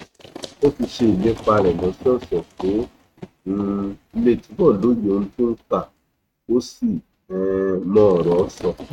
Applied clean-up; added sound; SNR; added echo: neural mask model RNNoise.